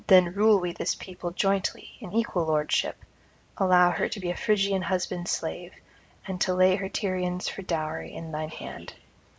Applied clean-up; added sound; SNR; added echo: none; none; none; none.